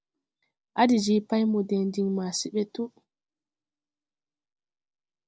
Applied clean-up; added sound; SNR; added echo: none; none; none; none.